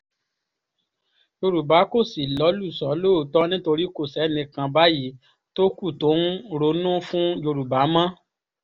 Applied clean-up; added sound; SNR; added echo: none; none; none; none.